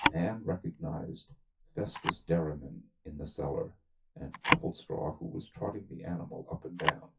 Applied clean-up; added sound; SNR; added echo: classical method WPE with log-MMSE.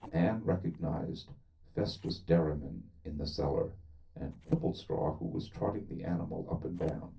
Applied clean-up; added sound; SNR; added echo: neural separator model SepFormer DNS4.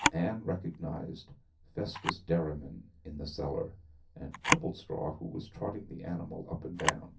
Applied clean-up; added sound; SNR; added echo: none; Camera; 2 dB; reverberation time 0.3 s.